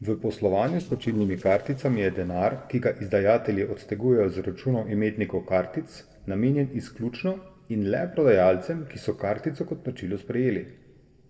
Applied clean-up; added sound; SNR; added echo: neural separator model SepFormer DNS4.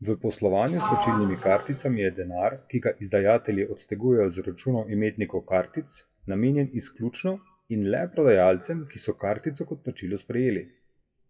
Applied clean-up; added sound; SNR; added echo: classical method WPE with log-MMSE.